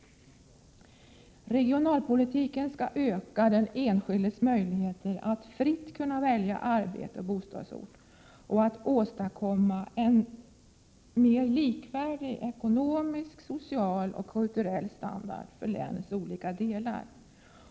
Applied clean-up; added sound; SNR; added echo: none; none; none; none.